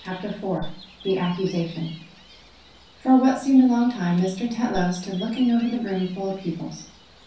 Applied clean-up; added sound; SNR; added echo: none; Gull, seagull; 18 dB; reverberation time 0.6 s.